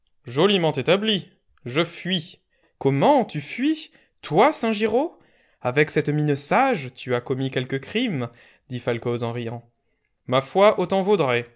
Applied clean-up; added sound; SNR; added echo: none; none; none; none.